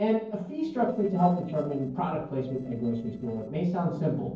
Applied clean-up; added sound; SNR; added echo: neural separator model SepFormer DNS4.